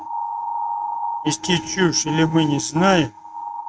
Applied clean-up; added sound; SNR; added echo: neural mask model RNNoise.